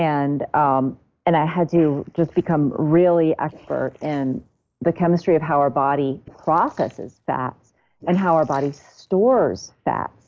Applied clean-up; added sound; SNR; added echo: neural mask model Resemble Enhance denoiser.